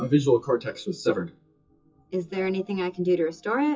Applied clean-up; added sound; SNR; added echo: classical method WPE with log-MMSE.